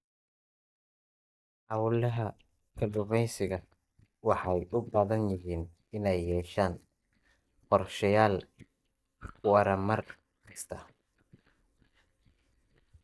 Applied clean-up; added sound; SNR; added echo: neural mask model DeepFilterNet 3.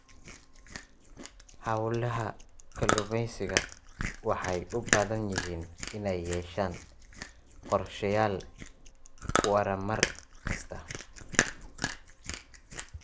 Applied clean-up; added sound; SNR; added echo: none; Chewing, mastication; 2 dB; none.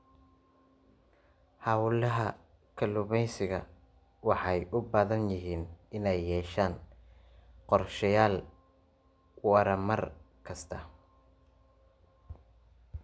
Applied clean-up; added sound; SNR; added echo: none; none; none; none.